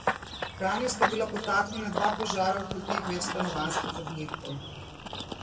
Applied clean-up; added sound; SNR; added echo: none; Run / Bird vocalization, bird call, bird song; 2 dB; reverberation time 2.0 s.